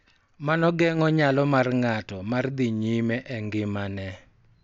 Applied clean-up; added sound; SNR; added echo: none; none; none; none.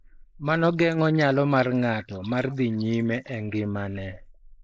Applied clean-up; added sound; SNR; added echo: neural mask model Resemble Enhance denoiser.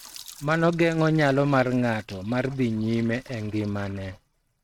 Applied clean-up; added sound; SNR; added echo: neural mask model RNNoise.